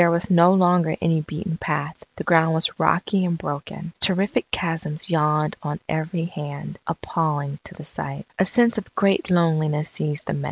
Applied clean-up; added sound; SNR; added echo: none; none; none; none.